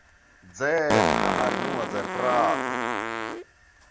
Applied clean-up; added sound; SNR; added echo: none; Fart; -1 dB; none.